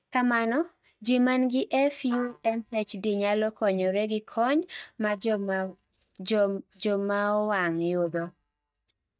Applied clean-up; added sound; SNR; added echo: neural mask model DeepFilterNet 3.